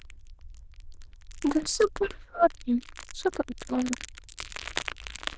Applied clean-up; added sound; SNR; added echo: neural diffusion model UNIVERSE++.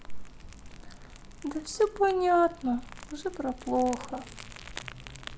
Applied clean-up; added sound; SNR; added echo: none; Crumpling, crinkling; 17 dB; none.